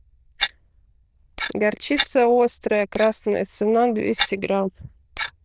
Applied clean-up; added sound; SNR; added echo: neural diffusion model UNIVERSE++.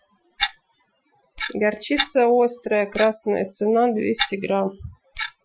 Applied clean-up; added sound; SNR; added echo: classical method Wiener filter.